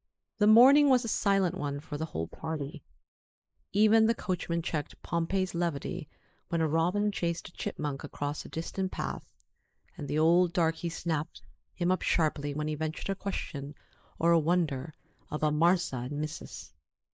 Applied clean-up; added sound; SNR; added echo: neural mask model Resemble Enhance denoiser.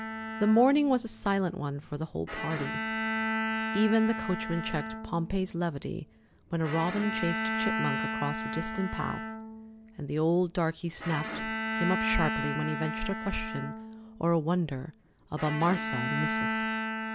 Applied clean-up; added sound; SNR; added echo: none; Bowed string instrument; 4 dB; none.